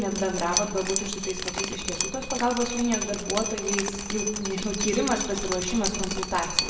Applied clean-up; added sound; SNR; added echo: none; Drip; 3 dB; reverberation time 1.0 s.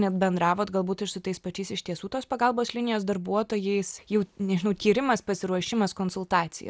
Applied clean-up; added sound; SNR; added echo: none; none; none; none.